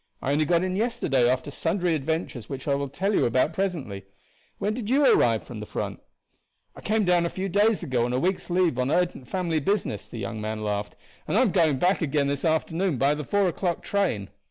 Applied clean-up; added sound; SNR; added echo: none; none; none; none.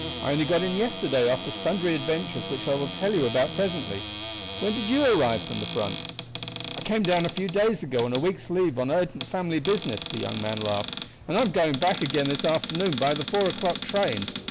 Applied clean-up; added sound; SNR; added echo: none; Cupboard open or close; 5 dB; none.